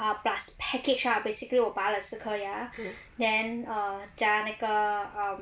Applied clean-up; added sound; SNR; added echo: none; none; none; none.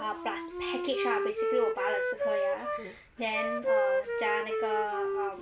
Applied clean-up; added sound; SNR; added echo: none; Wind instrument, woodwind instrument; -4 dB; none.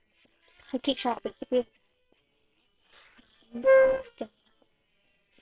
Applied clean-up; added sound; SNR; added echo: neural separator model SepFormer WHAM!.